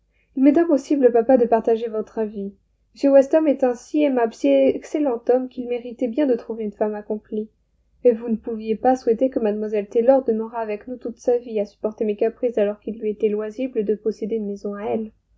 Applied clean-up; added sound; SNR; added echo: none; none; none; none.